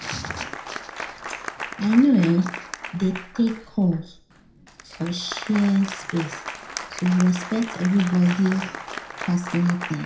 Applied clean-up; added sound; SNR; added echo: none; Applause; 11 dB; reverberation time 0.5 s.